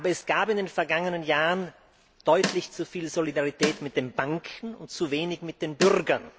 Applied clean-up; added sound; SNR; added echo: none; Snare drum; 5 dB; none.